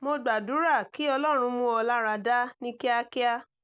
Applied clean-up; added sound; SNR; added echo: none; none; none; none.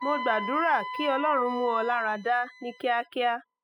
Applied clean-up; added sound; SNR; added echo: classical method spectral subtraction.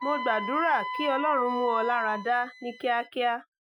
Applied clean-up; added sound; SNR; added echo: classical method Wiener filter.